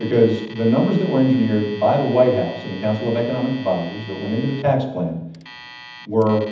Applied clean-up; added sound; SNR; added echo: none; Alarm; 20 dB; reverberation time 0.8 s.